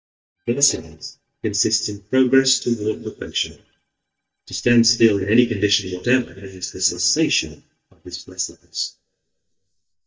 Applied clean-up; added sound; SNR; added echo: neural mask model DeepFilterNet 3.